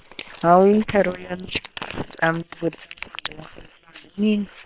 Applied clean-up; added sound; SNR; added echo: neural separator model SepFormer WHAM!.